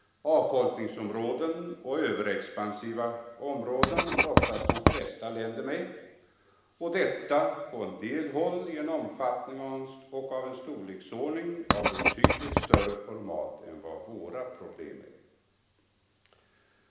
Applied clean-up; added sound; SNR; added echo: none; Writing; -4 dB; reverberation time 1.1 s.